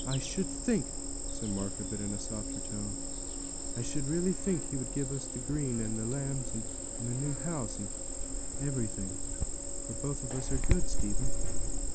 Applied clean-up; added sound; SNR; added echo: none; Cricket; -5 dB; none.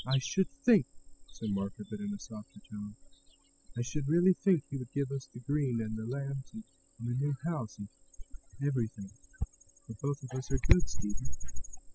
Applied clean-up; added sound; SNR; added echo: classical method spectral subtraction.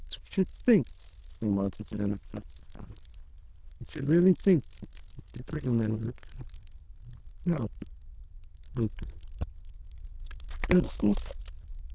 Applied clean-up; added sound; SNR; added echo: neural diffusion model UNIVERSE++.